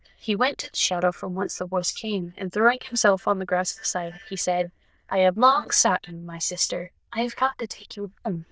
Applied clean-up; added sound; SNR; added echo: neural diffusion model UNIVERSE++.